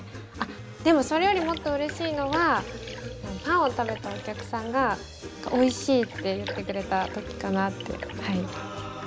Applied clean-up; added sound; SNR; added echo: none; Liquid; 14 dB; none.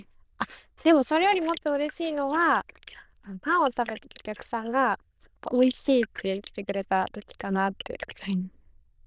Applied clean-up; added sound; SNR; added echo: neural diffusion model UNIVERSE++.